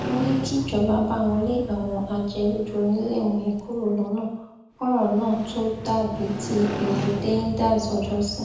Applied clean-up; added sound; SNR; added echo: none; Motorcycle; 9 dB; reverberation time 0.8 s.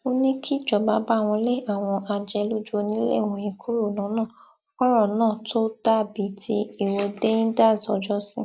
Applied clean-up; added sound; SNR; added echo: none; none; none; none.